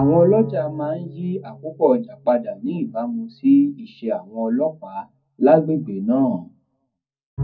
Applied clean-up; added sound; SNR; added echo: none; Bowed string instrument; 14 dB; reverberation time 0.4 s.